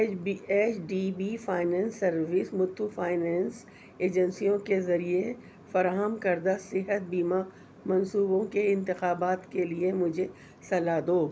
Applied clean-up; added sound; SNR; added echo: none; none; none; none.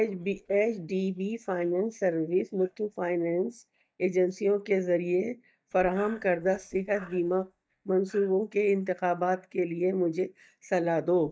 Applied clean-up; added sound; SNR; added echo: neural mask model DeepFilterNet 3.